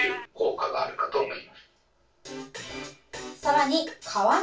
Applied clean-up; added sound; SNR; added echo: none; Meow; 13 dB; reverberation time 0.2 s.